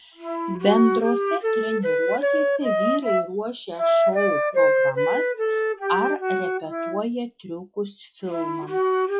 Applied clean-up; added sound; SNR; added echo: classical method log-MMSE.